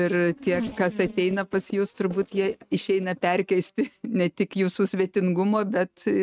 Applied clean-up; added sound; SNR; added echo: neural mask model RNNoise.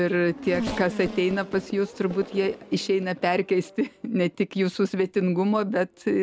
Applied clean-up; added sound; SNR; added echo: none; Race car, auto racing / Accelerating, revving, vroom; 14 dB; none.